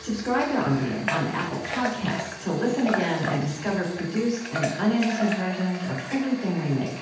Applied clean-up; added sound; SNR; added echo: none; Water tap, faucet / Water; 8 dB; reverberation time 0.8 s.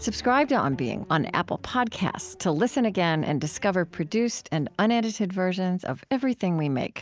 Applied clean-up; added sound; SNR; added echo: none; none; none; none.